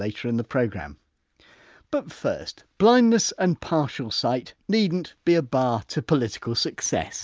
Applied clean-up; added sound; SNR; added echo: none; none; none; none.